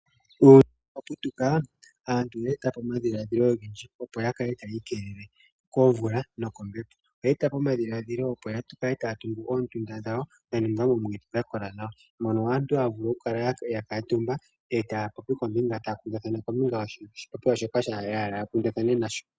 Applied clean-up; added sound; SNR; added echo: none; none; none; none.